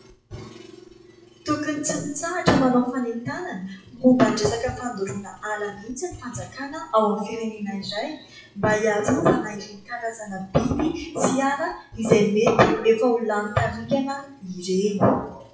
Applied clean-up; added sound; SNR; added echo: classical method WPE with log-MMSE.